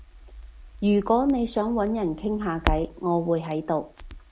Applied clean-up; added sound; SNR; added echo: none; Crackle; 9 dB; none.